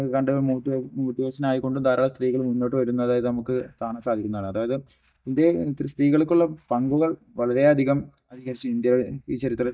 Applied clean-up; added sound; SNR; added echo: neural mask model DeepFilterNet 3.